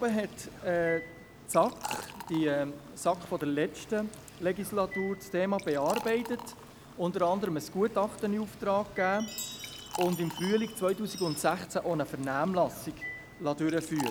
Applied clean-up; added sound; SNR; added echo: none; Liquid + Chime; 13 dB; none.